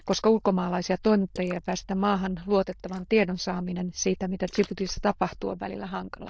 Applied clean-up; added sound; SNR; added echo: neural diffusion model UNIVERSE++.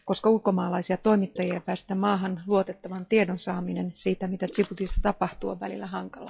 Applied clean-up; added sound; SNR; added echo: classical method log-MMSE.